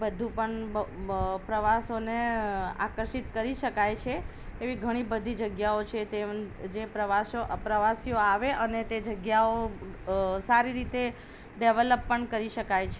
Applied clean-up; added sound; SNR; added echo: none; none; none; none.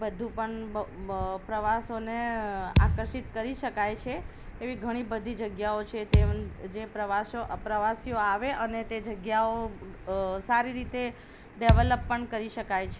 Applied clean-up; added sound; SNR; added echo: none; Thump, thud; -3 dB; none.